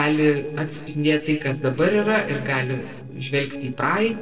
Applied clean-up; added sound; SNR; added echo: neural separator model SepFormer DNS4.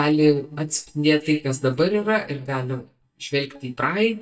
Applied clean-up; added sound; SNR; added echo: neural mask model DeepFilterNet 3.